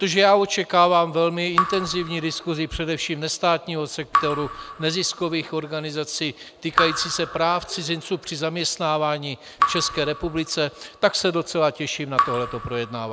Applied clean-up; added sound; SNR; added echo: none; Raindrop / Drip; 7 dB; none.